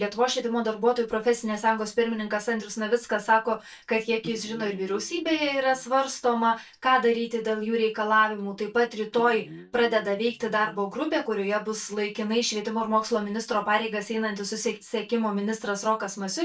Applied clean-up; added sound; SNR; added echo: neural mask model DeepFilterNet 3.